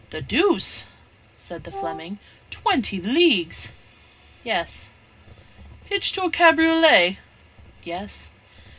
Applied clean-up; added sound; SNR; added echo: none; Wind instrument, woodwind instrument; 10 dB; reverberation time 0.2 s.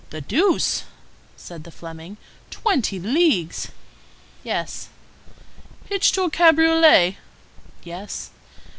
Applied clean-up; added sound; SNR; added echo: none; none; none; none.